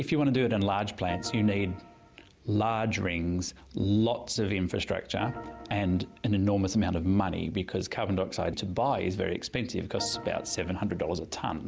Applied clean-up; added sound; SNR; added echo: none; Organ; 14 dB; none.